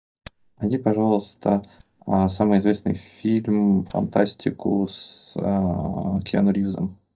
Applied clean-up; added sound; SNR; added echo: neural mask model DeepFilterNet 3.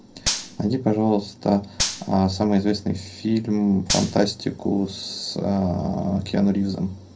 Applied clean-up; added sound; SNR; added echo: none; Gunshot, gunfire; 8 dB; reverberation time 0.2 s.